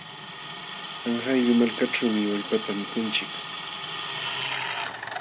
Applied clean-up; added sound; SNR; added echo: none; Drill; 3 dB; none.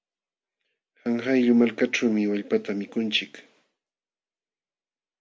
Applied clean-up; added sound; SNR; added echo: none; none; none; none.